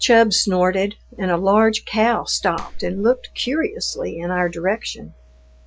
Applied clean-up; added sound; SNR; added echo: none; Clapping; 13 dB; none.